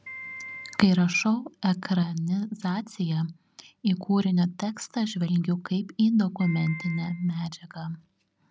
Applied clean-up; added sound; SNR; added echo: none; Piano; 14 dB; none.